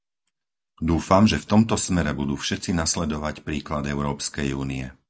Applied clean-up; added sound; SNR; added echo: none; none; none; none.